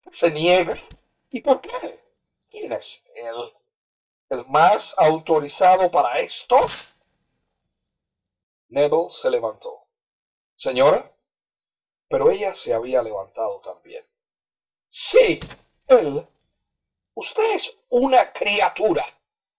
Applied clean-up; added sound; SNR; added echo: neural mask model DeepFilterNet 3.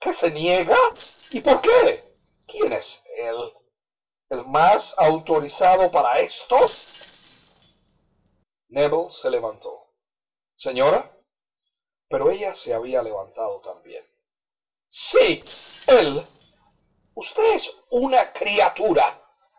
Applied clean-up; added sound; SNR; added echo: neural separator model SepFormer DNS4.